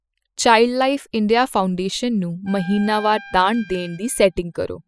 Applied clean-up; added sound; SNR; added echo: classical method spectral subtraction.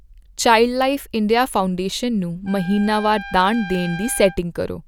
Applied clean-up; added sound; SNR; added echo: none; Trumpet; 16 dB; none.